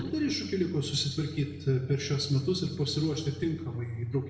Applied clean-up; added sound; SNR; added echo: none; Microwave oven; 16 dB; reverberation time 0.9 s.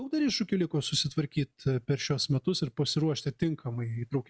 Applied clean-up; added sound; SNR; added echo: none; none; none; none.